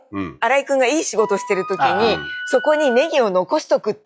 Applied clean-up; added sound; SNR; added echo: classical method log-MMSE.